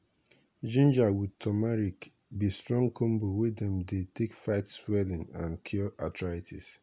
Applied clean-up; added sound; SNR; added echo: none; none; none; none.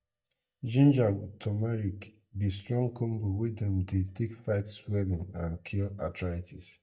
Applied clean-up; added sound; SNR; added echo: neural mask model DeepFilterNet 3.